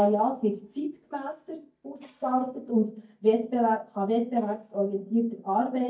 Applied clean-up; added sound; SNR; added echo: neural mask model DeepFilterNet 3.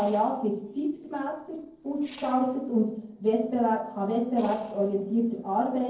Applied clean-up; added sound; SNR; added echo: neural separator model SepFormer DNS4.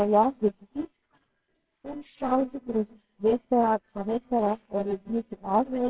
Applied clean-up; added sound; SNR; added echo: neural separator model SepFormer WHAMR!.